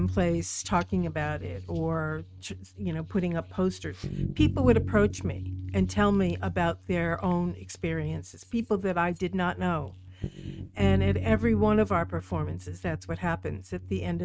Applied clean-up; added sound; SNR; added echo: neural mask model RNNoise.